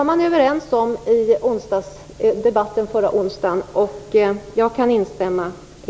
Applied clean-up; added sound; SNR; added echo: none; none; none; none.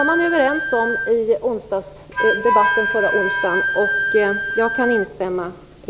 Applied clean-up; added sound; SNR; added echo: none; Wind instrument, woodwind instrument; 2 dB; none.